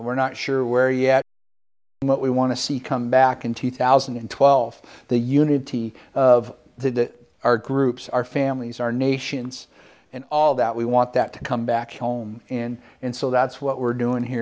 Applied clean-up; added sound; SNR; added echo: none; none; none; none.